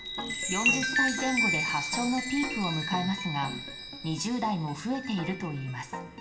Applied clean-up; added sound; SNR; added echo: none; Chime; 1 dB; reverberation time 0.8 s.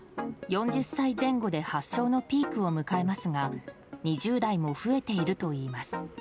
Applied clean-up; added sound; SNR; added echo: none; none; none; none.